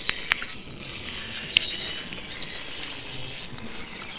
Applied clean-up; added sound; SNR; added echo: neural separator model SepFormer WHAMR!.